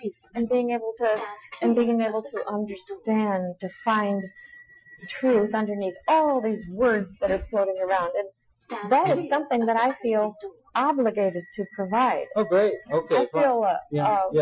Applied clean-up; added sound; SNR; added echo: classical method Wiener filter.